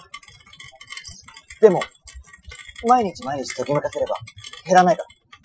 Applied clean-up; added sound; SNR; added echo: classical method Wiener filter.